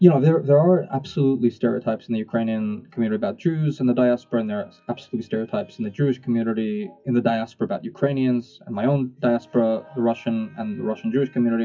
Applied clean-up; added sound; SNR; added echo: classical method WPE with log-MMSE.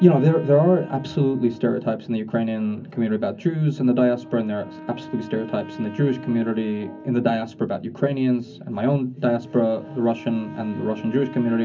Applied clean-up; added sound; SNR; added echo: none; Wind instrument, woodwind instrument; 18 dB; reverberation time 0.3 s.